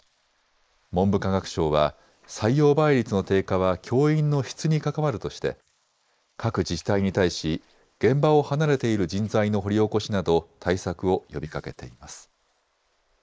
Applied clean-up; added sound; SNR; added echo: neural mask model Resemble Enhance denoiser.